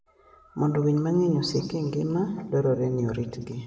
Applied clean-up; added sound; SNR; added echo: none; none; none; reverberation time 1.4 s.